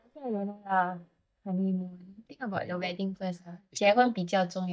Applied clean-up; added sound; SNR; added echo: neural mask model DeepFilterNet 3.